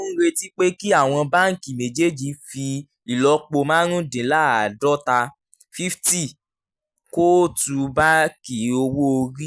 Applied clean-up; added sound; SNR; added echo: none; none; none; none.